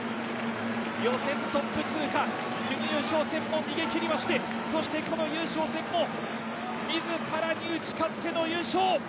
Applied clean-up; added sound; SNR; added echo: none; none; none; none.